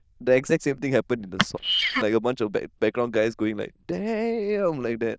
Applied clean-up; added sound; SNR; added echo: neural diffusion model UNIVERSE++.